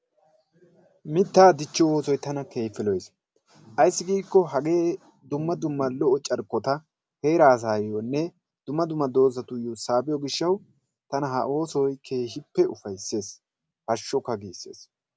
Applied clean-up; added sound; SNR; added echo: none; none; none; none.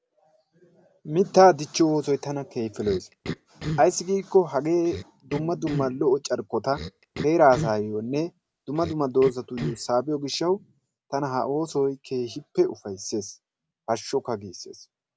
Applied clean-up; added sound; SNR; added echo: none; Cough; 12 dB; none.